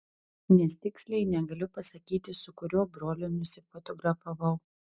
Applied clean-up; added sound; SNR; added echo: none; none; none; none.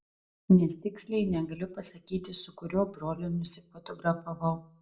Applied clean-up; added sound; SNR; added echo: none; none; none; reverberation time 0.3 s.